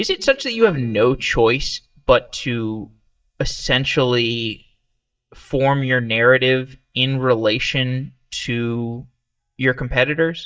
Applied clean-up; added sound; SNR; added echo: neural mask model DeepFilterNet 3.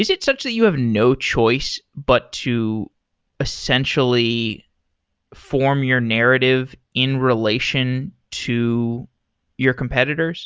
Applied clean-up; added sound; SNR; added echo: none; none; none; none.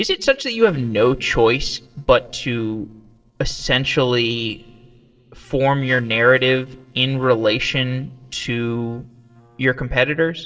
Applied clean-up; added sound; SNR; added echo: neural separator model SepFormer DNS4.